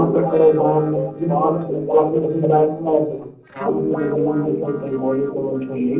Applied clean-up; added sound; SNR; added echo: neural separator model SepFormer DNS4.